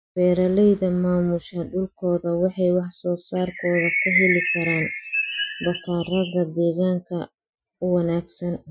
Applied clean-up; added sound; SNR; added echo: classical method Wiener filter.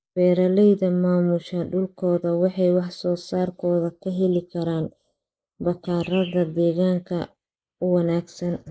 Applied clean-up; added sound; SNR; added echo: neural mask model Resemble Enhance denoiser.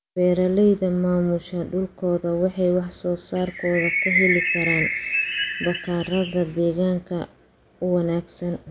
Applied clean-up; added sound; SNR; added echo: none; Bird; 2 dB; none.